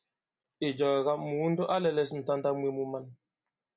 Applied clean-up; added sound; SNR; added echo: none; none; none; none.